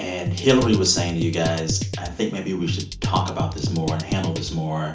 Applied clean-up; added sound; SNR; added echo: none; Drum kit; 3 dB; reverberation time 0.4 s.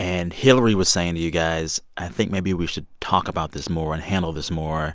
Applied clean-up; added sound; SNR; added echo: none; none; none; none.